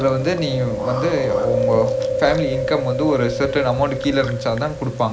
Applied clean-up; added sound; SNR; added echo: none; Chewing, mastication; 3 dB; none.